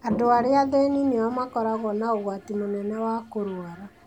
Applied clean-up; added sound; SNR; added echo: none; Toilet flush; 15 dB; none.